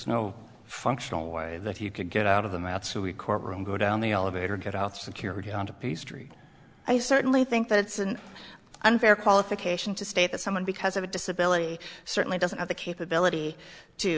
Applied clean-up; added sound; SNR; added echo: none; none; none; none.